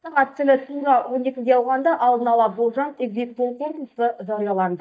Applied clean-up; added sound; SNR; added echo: neural mask model DeepFilterNet 3.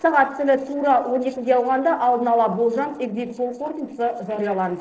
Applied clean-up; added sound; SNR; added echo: neural separator model SepFormer DNS4.